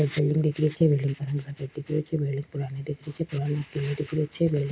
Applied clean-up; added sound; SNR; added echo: none; none; none; none.